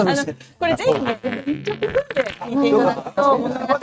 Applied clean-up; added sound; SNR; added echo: neural mask model RNNoise.